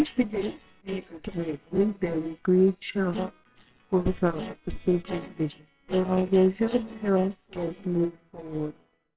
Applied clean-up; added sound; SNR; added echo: neural separator model SepFormer WHAMR!.